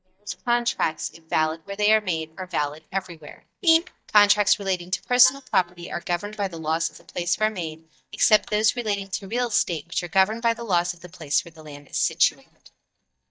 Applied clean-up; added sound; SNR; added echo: neural mask model DeepFilterNet 3.